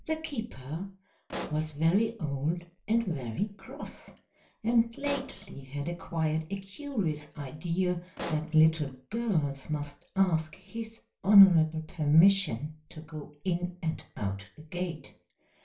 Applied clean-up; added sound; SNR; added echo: none; Explosion; 12 dB; reverberation time 0.3 s.